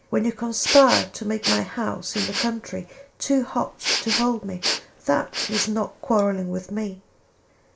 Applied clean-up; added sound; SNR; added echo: none; Respiratory sounds; 4 dB; reverberation time 0.3 s.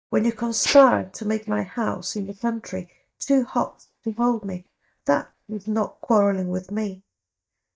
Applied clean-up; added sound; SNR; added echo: neural mask model DeepFilterNet 3.